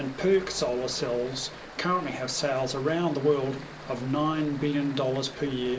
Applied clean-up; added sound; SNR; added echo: none; Stream; 15 dB; reverberation time 0.2 s.